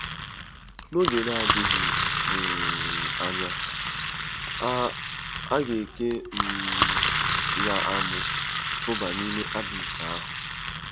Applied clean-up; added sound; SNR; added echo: none; Engine; -4 dB; none.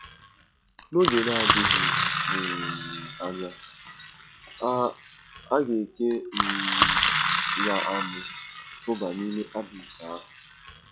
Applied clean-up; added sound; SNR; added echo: classical method log-MMSE.